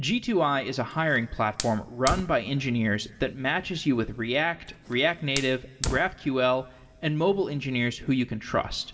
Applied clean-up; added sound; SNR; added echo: none; Fire; 12 dB; reverberation time 1.0 s.